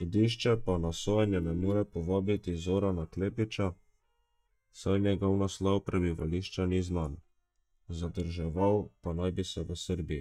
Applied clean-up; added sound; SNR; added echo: neural mask model DeepFilterNet 3.